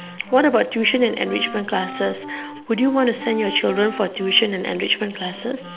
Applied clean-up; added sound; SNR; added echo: none; Wind instrument, woodwind instrument; 15 dB; none.